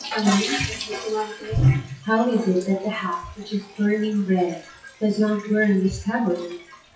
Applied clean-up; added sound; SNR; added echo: classical method WPE with log-MMSE.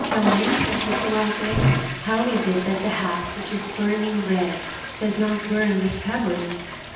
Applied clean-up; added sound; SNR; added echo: none; Toilet flush; 3 dB; reverberation time 0.9 s.